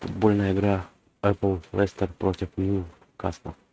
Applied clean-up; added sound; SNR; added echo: neural mask model RNNoise.